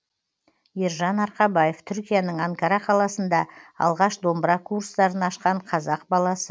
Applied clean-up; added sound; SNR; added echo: none; none; none; none.